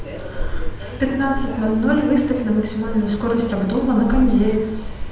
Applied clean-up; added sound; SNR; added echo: none; Subway, metro, underground; 6 dB; reverberation time 0.7 s.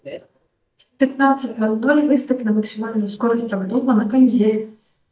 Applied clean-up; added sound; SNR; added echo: neural mask model DeepFilterNet 3.